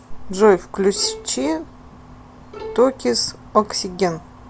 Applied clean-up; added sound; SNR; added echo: none; Bowed string instrument; 16 dB; none.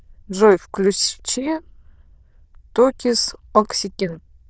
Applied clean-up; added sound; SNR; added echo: neural diffusion model UNIVERSE++.